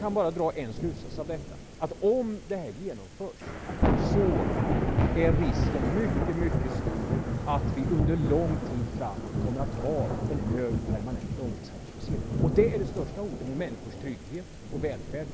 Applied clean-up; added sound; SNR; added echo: none; Thunder / Rain; -2 dB; none.